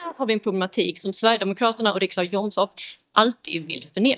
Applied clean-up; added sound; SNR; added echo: neural mask model DeepFilterNet 3.